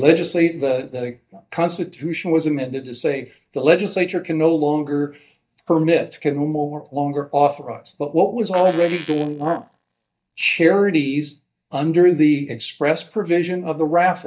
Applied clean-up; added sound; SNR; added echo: neural mask model DeepFilterNet 3.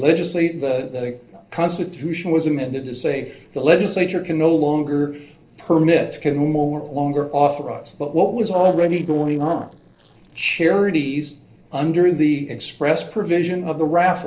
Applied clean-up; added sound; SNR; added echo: neural separator model SepFormer DNS4.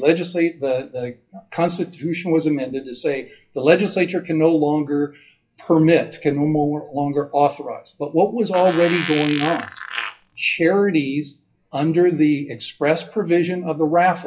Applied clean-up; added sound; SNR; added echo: classical method WPE with log-MMSE.